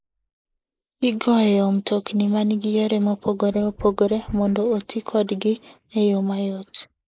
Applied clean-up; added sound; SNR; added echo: neural mask model Resemble Enhance denoiser.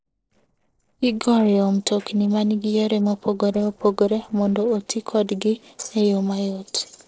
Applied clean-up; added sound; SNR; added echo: neural separator model SepFormer DNS4.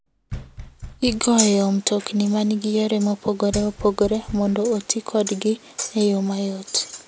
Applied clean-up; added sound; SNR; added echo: none; Knock; 15 dB; none.